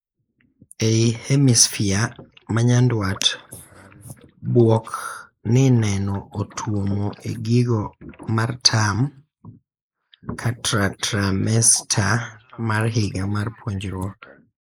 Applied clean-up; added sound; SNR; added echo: neural mask model Resemble Enhance denoiser.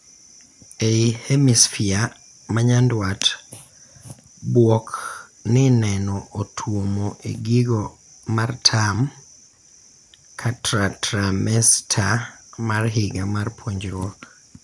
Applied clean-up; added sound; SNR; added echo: none; none; none; none.